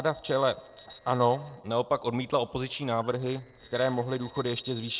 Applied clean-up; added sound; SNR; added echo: neural separator model SepFormer DNS4.